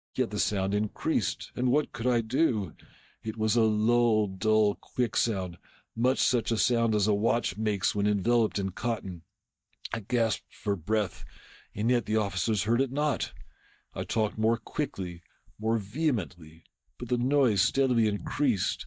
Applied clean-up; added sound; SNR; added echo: neural mask model DeepFilterNet 3.